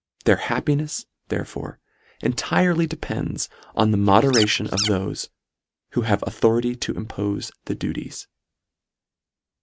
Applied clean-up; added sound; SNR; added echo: neural mask model RNNoise.